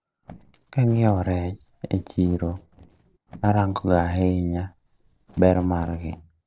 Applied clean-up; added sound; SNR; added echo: neural separator model SepFormer DNS4.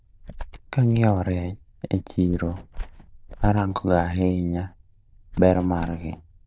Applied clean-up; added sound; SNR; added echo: neural diffusion model UNIVERSE++.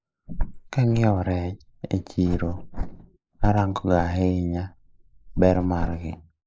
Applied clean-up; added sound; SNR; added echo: neural mask model Resemble Enhance denoiser.